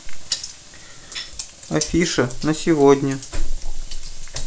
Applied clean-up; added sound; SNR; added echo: none; none; none; none.